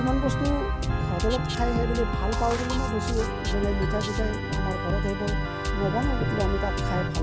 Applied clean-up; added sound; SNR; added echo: none; Organ + Drum kit; -4 dB; none.